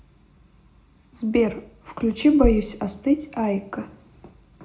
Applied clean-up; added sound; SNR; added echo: none; Bass drum; 2 dB; reverberation time 0.3 s.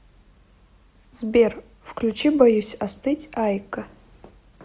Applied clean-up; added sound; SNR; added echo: none; none; none; none.